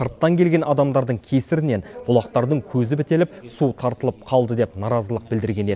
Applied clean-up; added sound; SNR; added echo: none; none; none; none.